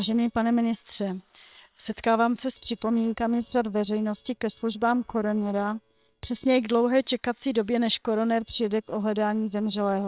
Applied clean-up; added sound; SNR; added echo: neural separator model SepFormer WHAM!.